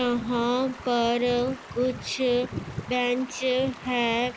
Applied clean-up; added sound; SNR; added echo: none; Stream; 18 dB; none.